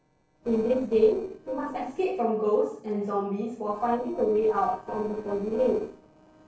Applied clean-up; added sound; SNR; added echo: neural separator model SepFormer DNS4.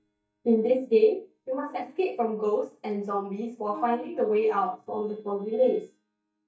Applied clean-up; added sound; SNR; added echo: neural mask model DeepFilterNet 3.